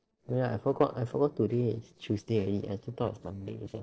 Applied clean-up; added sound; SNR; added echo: neural separator model SepFormer DNS4.